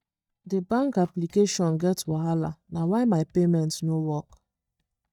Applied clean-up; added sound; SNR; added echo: neural mask model DeepFilterNet 3.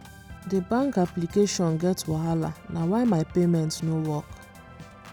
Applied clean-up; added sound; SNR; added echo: none; Organ; 19 dB; none.